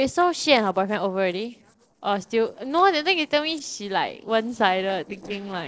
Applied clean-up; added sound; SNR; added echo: neural separator model SepFormer DNS4.